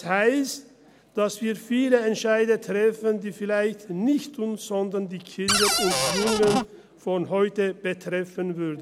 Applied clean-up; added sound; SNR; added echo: none; Cupboard open or close; -1 dB; none.